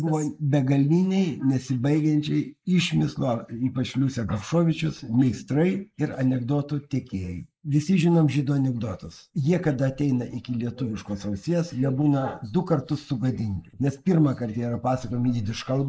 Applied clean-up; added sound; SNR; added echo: neural mask model Resemble Enhance denoiser.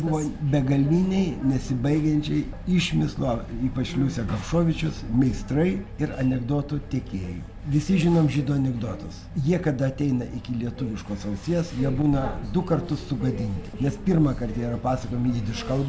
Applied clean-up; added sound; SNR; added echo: none; none; none; none.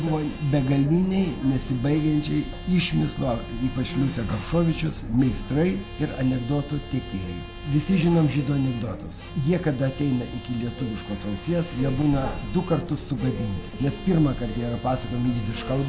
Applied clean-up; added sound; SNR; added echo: none; Bowed string instrument; 18 dB; none.